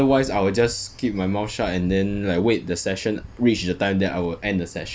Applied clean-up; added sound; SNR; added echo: none; none; none; none.